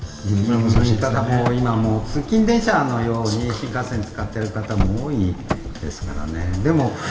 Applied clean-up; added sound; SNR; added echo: none; Car; 9 dB; reverberation time 1.9 s.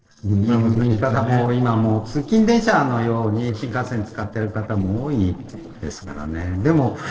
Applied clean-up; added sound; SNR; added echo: neural separator model SepFormer DNS4.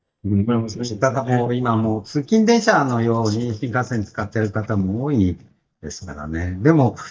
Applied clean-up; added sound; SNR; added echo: neural mask model DeepFilterNet 3.